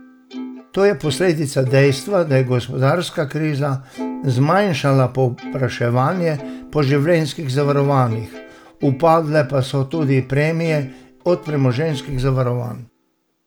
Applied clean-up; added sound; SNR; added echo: none; Plucked string instrument; 17 dB; none.